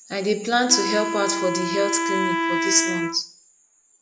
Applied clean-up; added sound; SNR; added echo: none; Wind instrument, woodwind instrument; 2 dB; none.